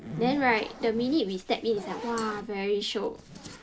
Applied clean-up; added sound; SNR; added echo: none; Zipper (clothing); 13 dB; none.